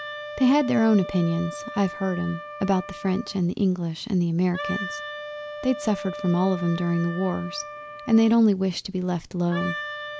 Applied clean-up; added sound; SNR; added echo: none; Wind instrument, woodwind instrument; 12 dB; none.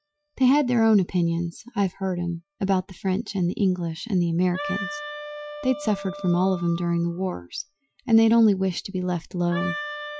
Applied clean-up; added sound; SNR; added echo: classical method Wiener filter.